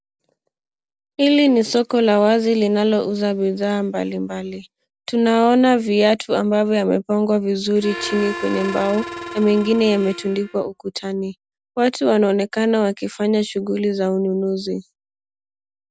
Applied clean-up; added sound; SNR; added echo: none; Harmonica; 12 dB; none.